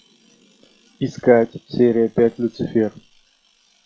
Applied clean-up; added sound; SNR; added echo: classical method log-MMSE.